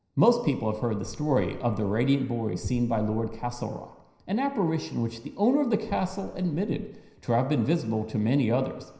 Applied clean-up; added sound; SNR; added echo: none; none; none; reverberation time 0.9 s.